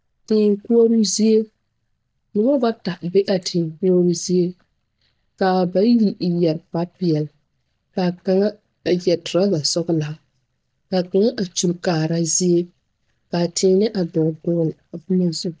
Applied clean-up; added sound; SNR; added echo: neural mask model DeepFilterNet 3.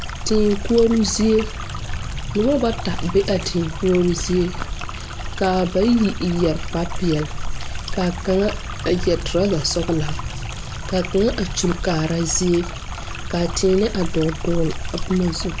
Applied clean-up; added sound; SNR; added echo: none; Stream; 5 dB; none.